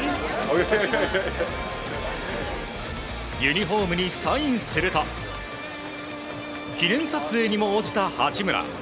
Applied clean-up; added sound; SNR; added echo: none; none; none; none.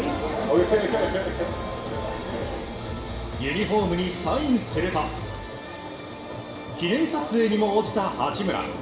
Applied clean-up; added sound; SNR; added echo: none; none; none; reverberation time 0.8 s.